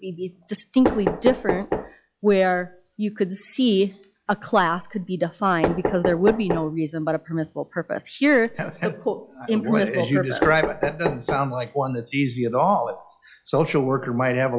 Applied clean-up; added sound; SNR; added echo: classical method log-MMSE.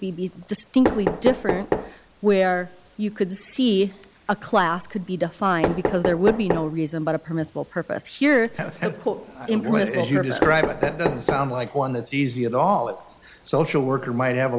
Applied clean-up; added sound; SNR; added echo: none; Knock; 8 dB; none.